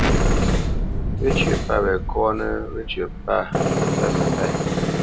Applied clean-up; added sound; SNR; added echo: none; Tools + Explosion; -4 dB; none.